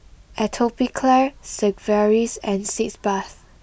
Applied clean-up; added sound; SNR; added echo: none; none; none; none.